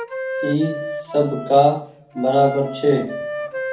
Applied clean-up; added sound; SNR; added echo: none; Wind instrument, woodwind instrument; 9 dB; reverberation time 0.4 s.